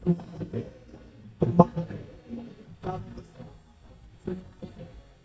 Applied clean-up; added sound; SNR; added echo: neural mask model DeepFilterNet 3.